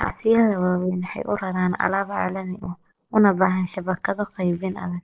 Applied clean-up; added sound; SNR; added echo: neural mask model Resemble Enhance denoiser.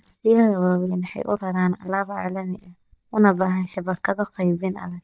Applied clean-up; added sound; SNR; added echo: neural mask model DeepFilterNet 3.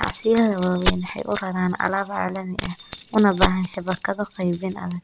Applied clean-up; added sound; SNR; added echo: none; Keys jangling; 8 dB; none.